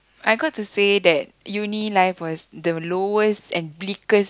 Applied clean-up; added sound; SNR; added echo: none; none; none; none.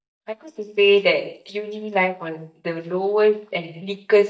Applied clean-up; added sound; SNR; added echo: neural mask model DeepFilterNet 3.